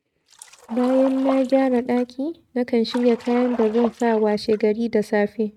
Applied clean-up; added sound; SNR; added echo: neural mask model RNNoise.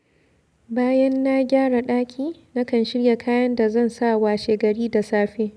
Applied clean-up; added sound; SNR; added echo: none; none; none; none.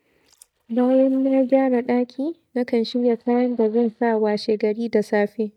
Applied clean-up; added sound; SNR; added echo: neural mask model DeepFilterNet 3.